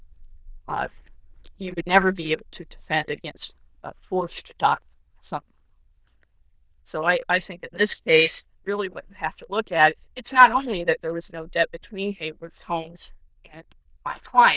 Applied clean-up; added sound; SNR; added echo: neural diffusion model UNIVERSE++.